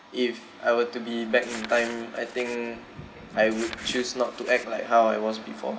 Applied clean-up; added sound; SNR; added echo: none; Crumpling, crinkling; 16 dB; none.